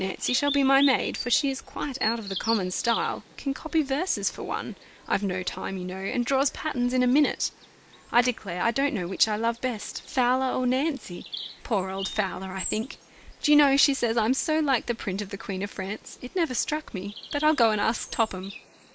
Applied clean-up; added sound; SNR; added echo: neural mask model Resemble Enhance denoiser.